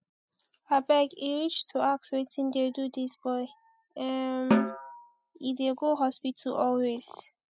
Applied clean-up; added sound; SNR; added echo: classical method spectral subtraction.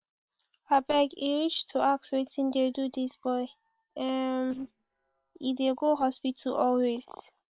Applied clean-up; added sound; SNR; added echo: neural separator model SepFormer WHAM!.